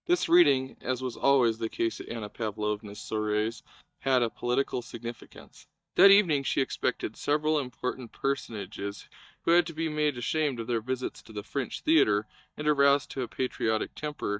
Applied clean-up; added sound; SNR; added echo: neural mask model DeepFilterNet 3.